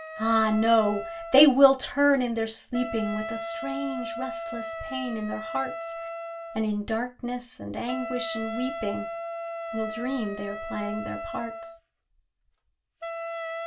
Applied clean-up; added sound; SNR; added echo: none; Wind instrument, woodwind instrument; 8 dB; reverberation time 0.2 s.